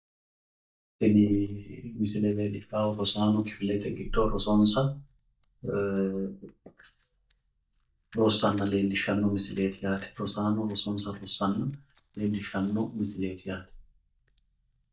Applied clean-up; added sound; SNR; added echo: neural mask model DeepFilterNet 3.